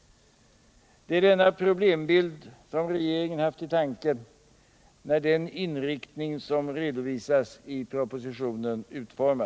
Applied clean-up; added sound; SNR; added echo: none; none; none; none.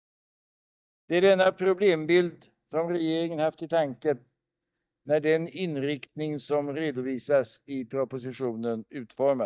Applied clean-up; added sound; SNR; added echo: neural mask model DeepFilterNet 3.